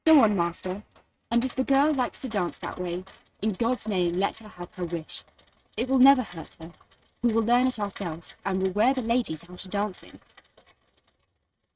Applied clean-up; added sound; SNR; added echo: neural mask model RNNoise.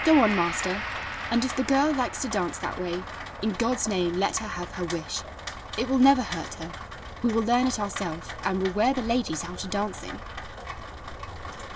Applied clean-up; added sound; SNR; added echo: none; Rain + Gong; 9 dB; none.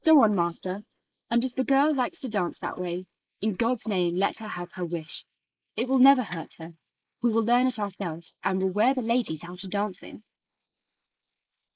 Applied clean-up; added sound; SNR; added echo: neural mask model Resemble Enhance denoiser.